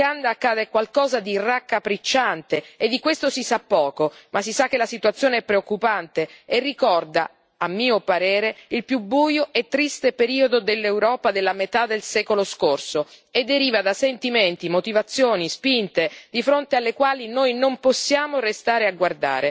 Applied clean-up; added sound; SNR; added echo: none; none; none; none.